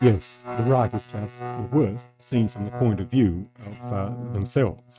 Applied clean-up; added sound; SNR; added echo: neural mask model RNNoise.